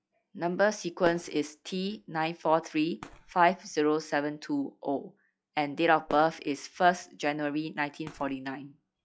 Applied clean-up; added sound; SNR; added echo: classical method log-MMSE.